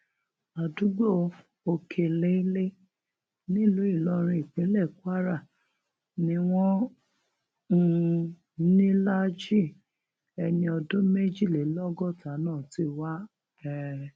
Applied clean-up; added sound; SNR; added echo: none; none; none; none.